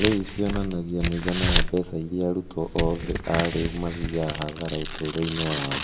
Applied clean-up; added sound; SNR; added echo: none; Tearing; 2 dB; reverberation time 1.7 s.